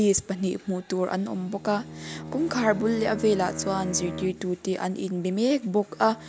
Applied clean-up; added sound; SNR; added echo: none; Bowed string instrument; 13 dB; none.